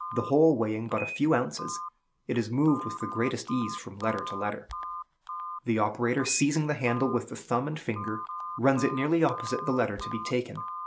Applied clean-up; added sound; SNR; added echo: none; Telephone; 10 dB; none.